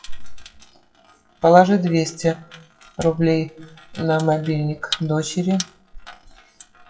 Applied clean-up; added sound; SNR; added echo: classical method WPE with log-MMSE.